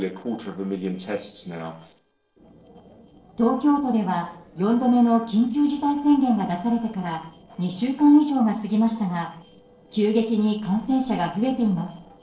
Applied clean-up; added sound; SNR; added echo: neural separator model SepFormer DNS4.